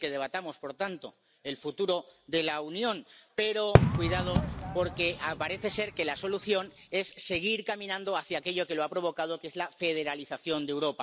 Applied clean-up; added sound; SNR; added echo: none; Fireworks; -2 dB; none.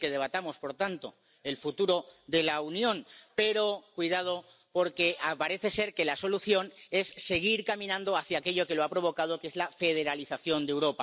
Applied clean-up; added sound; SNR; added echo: none; none; none; none.